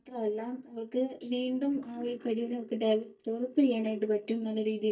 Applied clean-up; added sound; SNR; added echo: neural mask model DeepFilterNet 3.